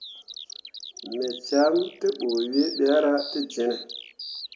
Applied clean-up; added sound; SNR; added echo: none; Bird vocalization, bird call, bird song; 13 dB; reverberation time 0.3 s.